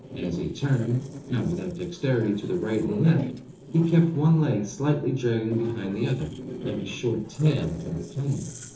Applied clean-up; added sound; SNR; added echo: neural separator model SepFormer DNS4.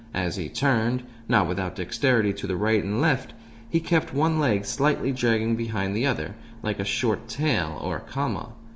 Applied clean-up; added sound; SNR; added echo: none; none; none; none.